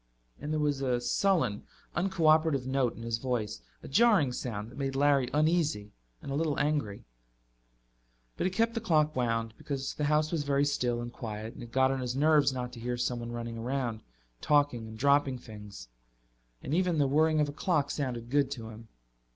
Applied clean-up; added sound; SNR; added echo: none; none; none; none.